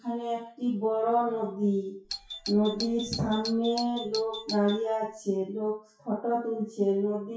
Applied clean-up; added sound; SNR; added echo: classical method WPE with log-MMSE.